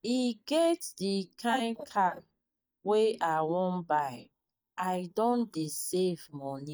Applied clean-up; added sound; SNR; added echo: neural mask model DeepFilterNet 3.